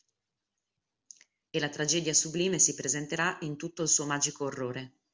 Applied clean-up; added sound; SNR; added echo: none; none; none; none.